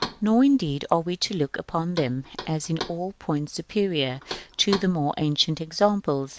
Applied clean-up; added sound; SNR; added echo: none; Knock; 15 dB; none.